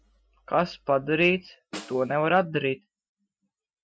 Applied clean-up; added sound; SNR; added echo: classical method Wiener filter.